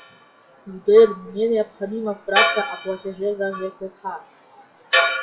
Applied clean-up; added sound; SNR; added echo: classical method WPE with log-MMSE.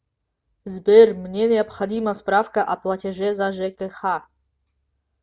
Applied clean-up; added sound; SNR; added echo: none; none; none; none.